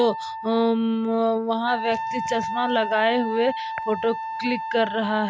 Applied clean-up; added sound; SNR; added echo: none; Wind instrument, woodwind instrument; 7 dB; none.